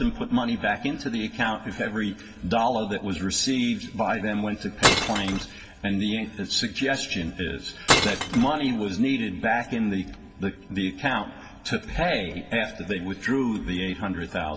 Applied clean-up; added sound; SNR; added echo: none; Glass; -2 dB; reverberation time 2.0 s.